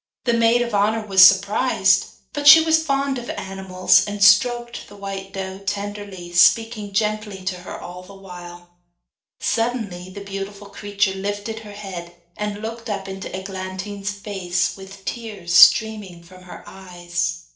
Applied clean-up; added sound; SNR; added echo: none; none; none; reverberation time 0.4 s.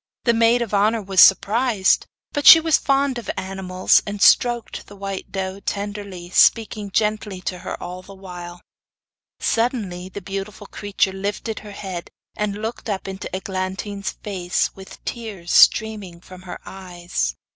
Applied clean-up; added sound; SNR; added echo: none; none; none; none.